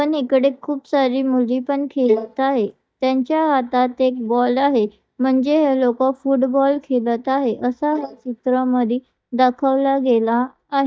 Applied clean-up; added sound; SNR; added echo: neural mask model DeepFilterNet 3.